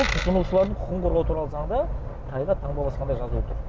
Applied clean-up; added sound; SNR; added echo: none; Coin (dropping); 15 dB; none.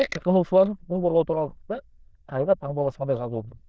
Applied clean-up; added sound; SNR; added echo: neural diffusion model UNIVERSE++.